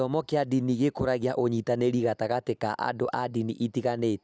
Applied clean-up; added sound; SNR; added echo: none; none; none; none.